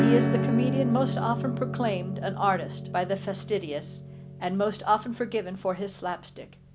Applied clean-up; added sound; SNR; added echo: none; Acoustic guitar / Strum; 2 dB; none.